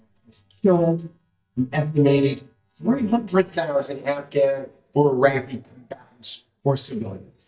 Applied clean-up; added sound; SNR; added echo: neural mask model DeepFilterNet 3.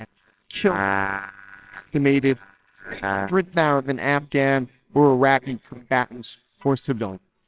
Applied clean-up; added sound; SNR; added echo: neural separator model SepFormer WHAMR!.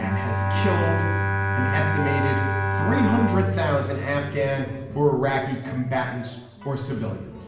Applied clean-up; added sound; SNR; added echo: none; Bowed string instrument; 1 dB; reverberation time 1.0 s.